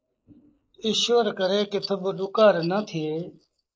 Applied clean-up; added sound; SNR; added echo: neural mask model Resemble Enhance denoiser.